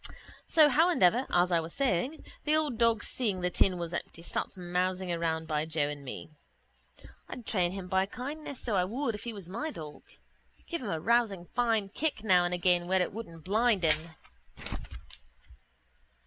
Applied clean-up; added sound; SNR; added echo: none; none; none; none.